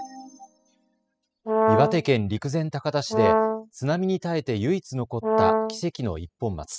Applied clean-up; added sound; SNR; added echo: classical method spectral subtraction.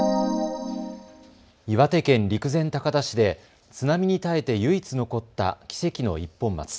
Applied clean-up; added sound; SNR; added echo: none; none; none; none.